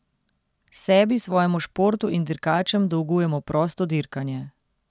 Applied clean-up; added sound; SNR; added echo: none; none; none; none.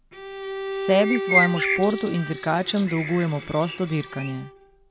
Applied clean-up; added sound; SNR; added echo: none; Bowed string instrument + Bird; 4 dB; none.